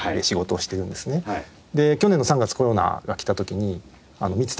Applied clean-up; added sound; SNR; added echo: none; none; none; none.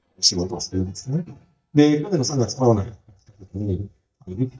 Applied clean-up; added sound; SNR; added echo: neural mask model DeepFilterNet 3.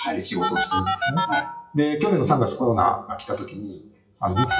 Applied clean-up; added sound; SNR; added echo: classical method WPE with log-MMSE.